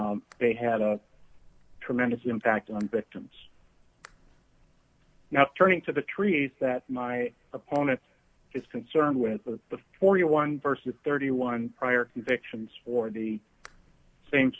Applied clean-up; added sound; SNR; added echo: none; none; none; none.